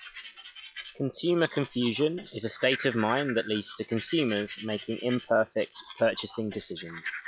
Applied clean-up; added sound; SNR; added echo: classical method log-MMSE.